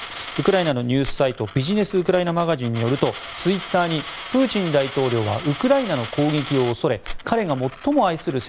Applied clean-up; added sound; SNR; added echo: none; Coin (dropping); 13 dB; none.